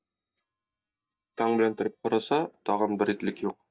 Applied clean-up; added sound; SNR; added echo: neural mask model DeepFilterNet 3.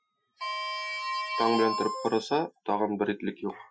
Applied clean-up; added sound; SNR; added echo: classical method Wiener filter.